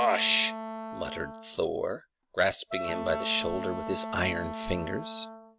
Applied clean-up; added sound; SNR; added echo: none; Wind instrument, woodwind instrument; 9 dB; none.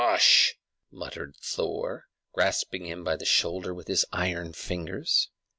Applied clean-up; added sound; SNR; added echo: none; none; none; none.